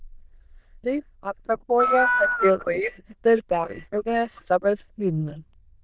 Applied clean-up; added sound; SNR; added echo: neural diffusion model UNIVERSE++.